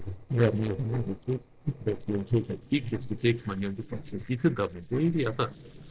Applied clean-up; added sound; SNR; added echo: neural separator model SepFormer DNS4.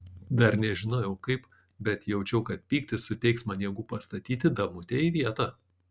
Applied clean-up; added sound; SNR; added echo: none; none; none; none.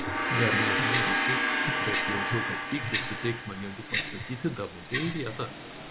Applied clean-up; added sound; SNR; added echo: none; Tick-tock + Gong; -4 dB; none.